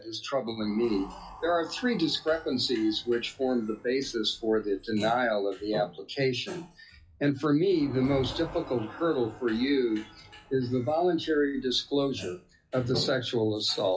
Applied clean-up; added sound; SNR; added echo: classical method log-MMSE.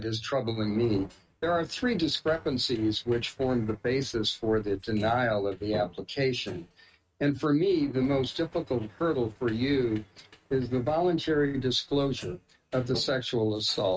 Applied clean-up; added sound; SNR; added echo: neural mask model RNNoise.